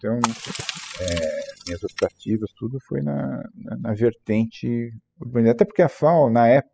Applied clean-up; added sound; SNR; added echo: classical method spectral subtraction.